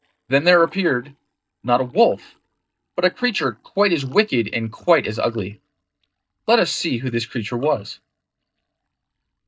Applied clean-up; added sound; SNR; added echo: neural mask model DeepFilterNet 3.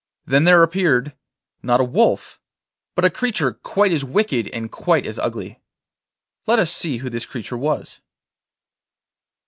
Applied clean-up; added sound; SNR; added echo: none; none; none; none.